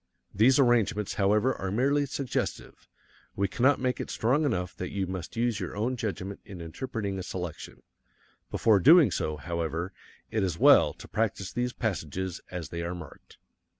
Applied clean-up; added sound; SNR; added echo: none; none; none; none.